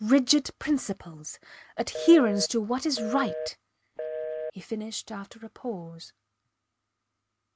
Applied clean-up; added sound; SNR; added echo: none; Telephone; 7 dB; none.